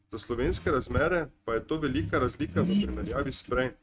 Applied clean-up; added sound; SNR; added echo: neural mask model RNNoise.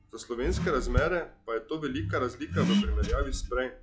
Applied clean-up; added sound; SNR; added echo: classical method log-MMSE.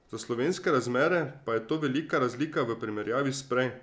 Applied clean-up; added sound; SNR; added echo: none; none; none; none.